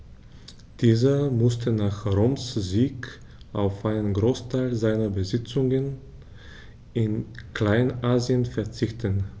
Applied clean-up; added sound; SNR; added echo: none; none; none; none.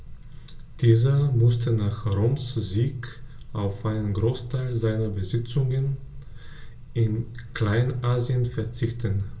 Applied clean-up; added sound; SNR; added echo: none; none; none; reverberation time 0.2 s.